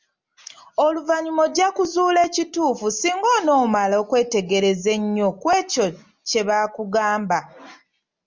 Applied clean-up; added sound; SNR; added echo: none; none; none; none.